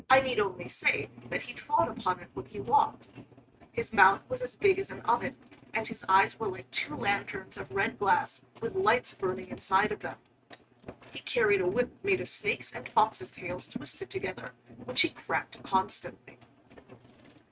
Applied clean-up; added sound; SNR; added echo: neural mask model RNNoise.